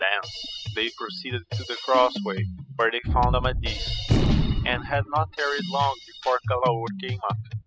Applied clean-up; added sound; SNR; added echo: classical method spectral subtraction.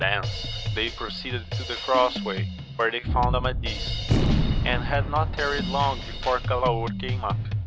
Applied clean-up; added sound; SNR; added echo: none; Drum kit + Gunshot, gunfire; -1 dB; none.